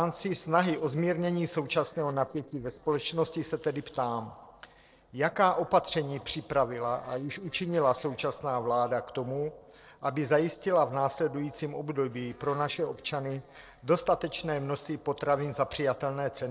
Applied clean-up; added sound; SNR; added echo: neural separator model SepFormer DNS4.